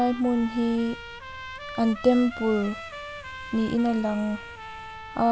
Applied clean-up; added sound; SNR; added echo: none; Trumpet; 13 dB; none.